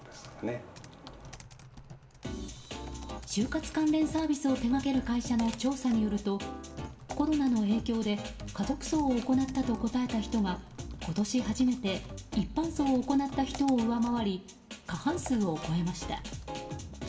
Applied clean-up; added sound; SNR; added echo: none; Typing; 19 dB; reverberation time 1.2 s.